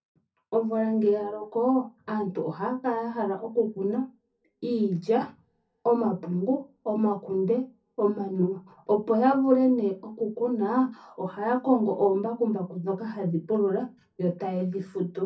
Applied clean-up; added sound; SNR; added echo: none; none; none; reverberation time 0.3 s.